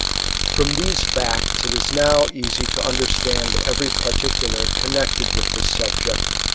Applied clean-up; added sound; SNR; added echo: none; Tools; -4 dB; none.